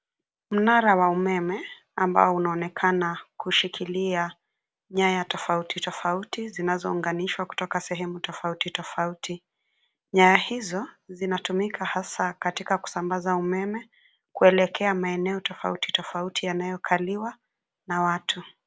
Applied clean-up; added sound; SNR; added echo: none; none; none; none.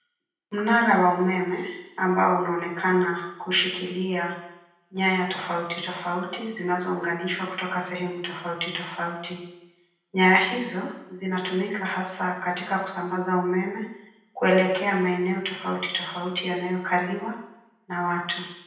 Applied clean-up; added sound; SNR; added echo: none; none; none; reverberation time 0.9 s.